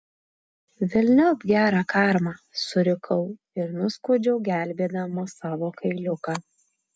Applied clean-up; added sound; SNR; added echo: none; none; none; none.